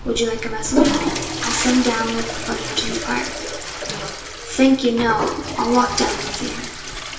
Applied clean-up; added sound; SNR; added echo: none; Toilet flush / Water; 4 dB; reverberation time 0.9 s.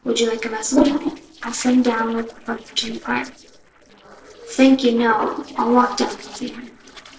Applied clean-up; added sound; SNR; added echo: neural separator model SepFormer DNS4.